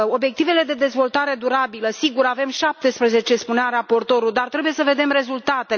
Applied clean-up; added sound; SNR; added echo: none; none; none; none.